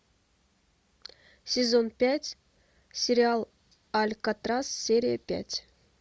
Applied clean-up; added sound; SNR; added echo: none; none; none; none.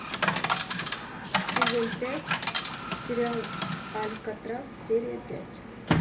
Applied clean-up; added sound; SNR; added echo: none; Coin (dropping) / Chatter; -4 dB; reverberation time 0.3 s.